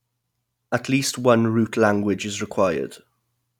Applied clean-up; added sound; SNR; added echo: none; none; none; none.